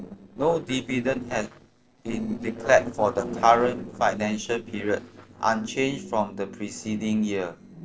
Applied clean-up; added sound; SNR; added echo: neural separator model SepFormer DNS4.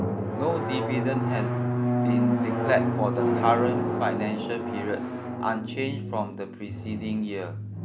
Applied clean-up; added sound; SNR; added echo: none; Drum; -2 dB; none.